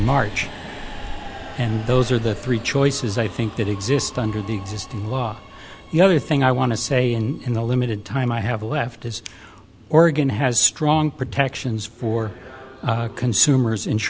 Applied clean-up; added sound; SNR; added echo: none; Subway, metro, underground; 15 dB; none.